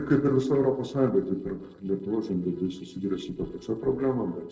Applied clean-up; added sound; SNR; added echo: neural separator model SepFormer DNS4.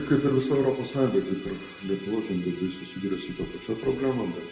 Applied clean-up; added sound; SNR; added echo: none; Musical instrument; 19 dB; reverberation time 0.8 s.